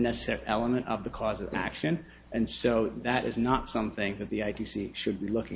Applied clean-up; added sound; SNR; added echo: none; none; none; none.